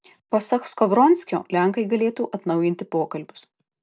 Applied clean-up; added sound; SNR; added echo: none; none; none; none.